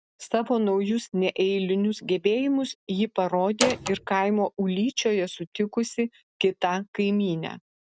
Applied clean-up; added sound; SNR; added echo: none; Door; 2 dB; none.